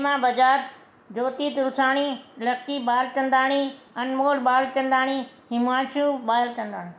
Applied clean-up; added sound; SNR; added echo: none; none; none; none.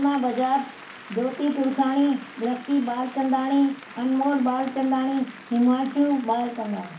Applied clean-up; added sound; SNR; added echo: none; Applause; 19 dB; reverberation time 0.3 s.